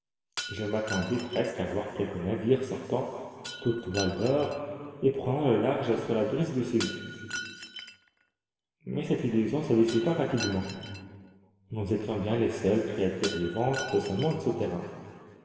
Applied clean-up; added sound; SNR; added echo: none; Shatter; 14 dB; reverberation time 2.2 s.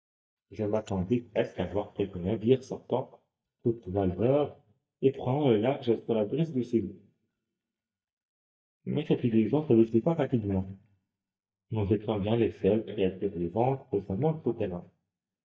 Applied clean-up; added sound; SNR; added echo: neural mask model DeepFilterNet 3.